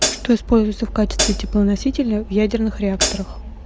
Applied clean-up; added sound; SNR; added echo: none; Hi-hat; 3 dB; none.